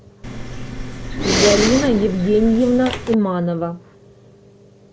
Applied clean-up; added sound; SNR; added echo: none; Respiratory sounds; 3 dB; none.